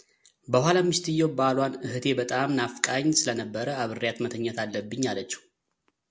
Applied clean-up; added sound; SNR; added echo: none; none; none; none.